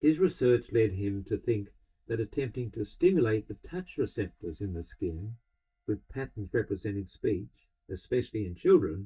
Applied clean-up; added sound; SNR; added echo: neural mask model DeepFilterNet 3.